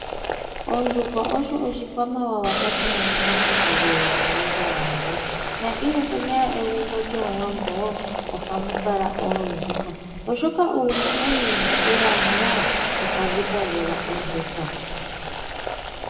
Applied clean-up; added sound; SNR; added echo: none; Boiling; -3 dB; reverberation time 2.4 s.